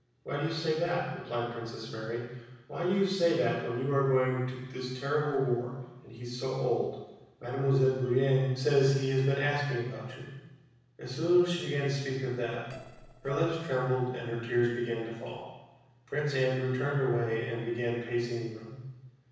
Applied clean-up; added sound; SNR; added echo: neural separator model SepFormer DNS4.